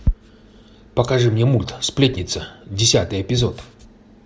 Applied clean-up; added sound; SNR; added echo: none; none; none; none.